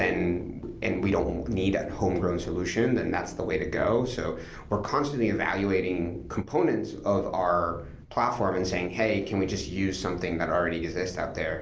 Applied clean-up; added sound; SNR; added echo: none; none; none; none.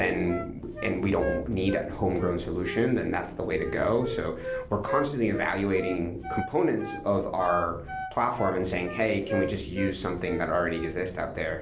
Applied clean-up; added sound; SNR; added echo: none; Wind instrument, woodwind instrument; 10 dB; none.